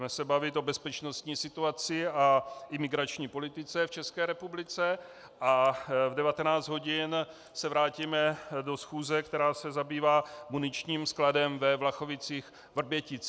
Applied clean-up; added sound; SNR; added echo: none; none; none; none.